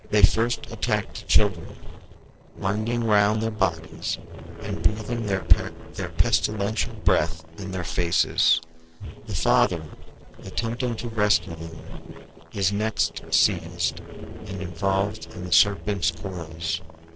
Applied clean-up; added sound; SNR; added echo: neural separator model SepFormer DNS4.